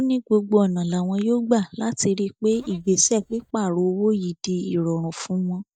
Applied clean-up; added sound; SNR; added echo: neural mask model DeepFilterNet 3.